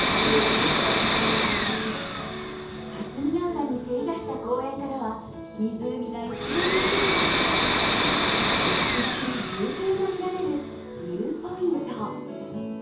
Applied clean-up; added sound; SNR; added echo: none; Domestic sounds, home sounds; -2 dB; reverberation time 0.7 s.